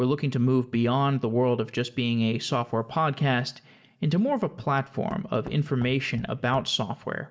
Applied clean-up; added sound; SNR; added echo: neural mask model DeepFilterNet 3.